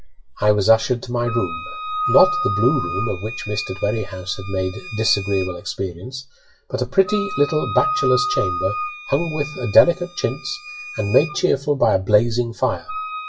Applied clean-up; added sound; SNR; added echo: classical method WPE with log-MMSE.